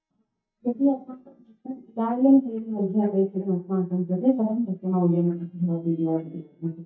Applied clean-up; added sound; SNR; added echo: neural mask model DeepFilterNet 3.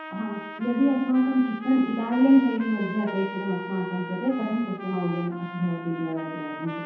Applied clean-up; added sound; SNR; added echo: none; Trumpet; 12 dB; reverberation time 0.8 s.